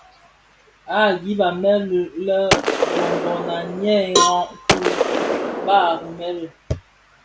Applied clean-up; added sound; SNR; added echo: none; Cowbell + Gunshot, gunfire; -1 dB; none.